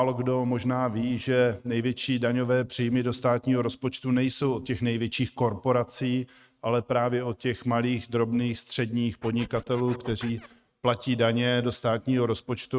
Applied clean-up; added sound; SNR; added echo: neural mask model RNNoise.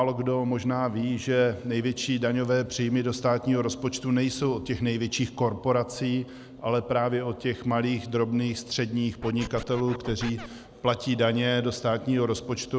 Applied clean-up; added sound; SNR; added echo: none; Scratching (performance technique); 13 dB; none.